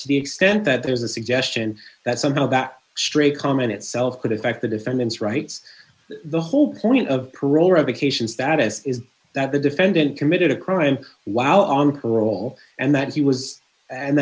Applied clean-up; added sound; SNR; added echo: none; none; none; none.